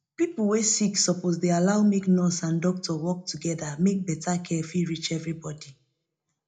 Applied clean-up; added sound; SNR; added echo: none; none; none; reverberation time 0.2 s.